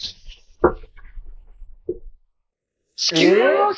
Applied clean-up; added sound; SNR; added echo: neural mask model Resemble Enhance denoiser.